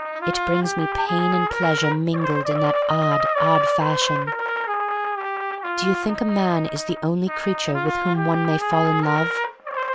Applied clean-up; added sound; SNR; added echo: none; Trumpet; 0 dB; none.